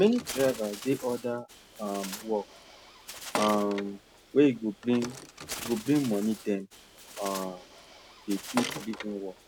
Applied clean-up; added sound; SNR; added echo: none; Bird; 11 dB; none.